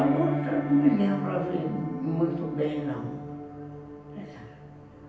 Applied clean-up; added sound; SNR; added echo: none; Piano; 6 dB; reverberation time 0.9 s.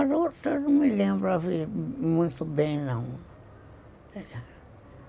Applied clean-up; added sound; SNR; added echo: none; none; none; none.